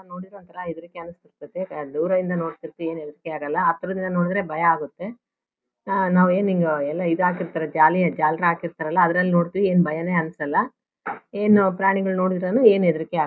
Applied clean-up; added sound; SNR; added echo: none; none; none; none.